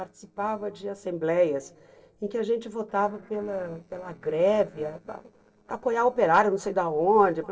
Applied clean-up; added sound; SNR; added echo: neural separator model SepFormer DNS4.